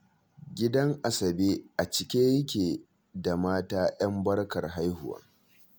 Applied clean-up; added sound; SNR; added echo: none; none; none; none.